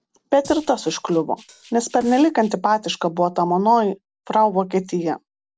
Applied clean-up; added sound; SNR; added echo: neural separator model SepFormer DNS4.